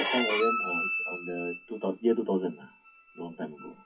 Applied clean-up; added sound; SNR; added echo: classical method WPE with log-MMSE.